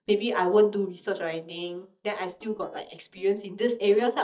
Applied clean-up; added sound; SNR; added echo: neural mask model DeepFilterNet 3.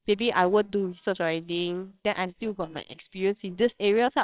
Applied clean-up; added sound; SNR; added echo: neural separator model SepFormer WHAMR!.